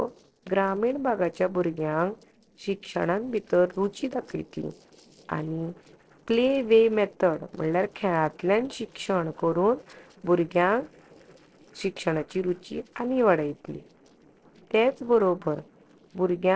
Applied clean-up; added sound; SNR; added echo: neural separator model SepFormer DNS4.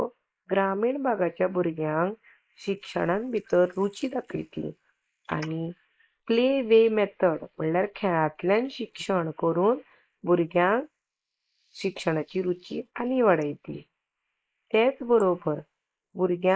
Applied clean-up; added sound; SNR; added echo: neural mask model Resemble Enhance denoiser.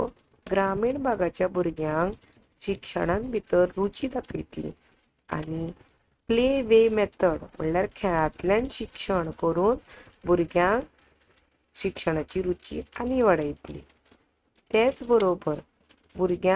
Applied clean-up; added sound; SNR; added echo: neural mask model RNNoise.